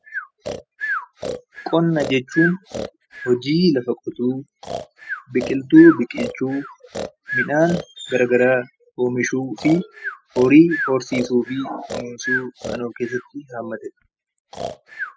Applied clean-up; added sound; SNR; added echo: classical method spectral subtraction.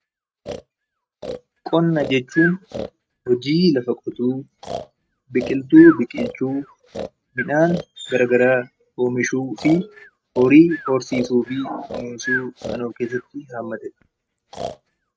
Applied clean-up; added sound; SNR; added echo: neural mask model RNNoise.